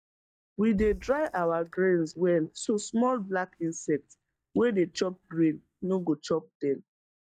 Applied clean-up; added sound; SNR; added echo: neural mask model DeepFilterNet 3.